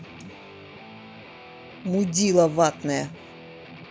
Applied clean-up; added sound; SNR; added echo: none; Guitar; 17 dB; none.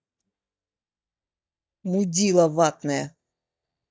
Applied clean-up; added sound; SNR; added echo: neural mask model DeepFilterNet 3.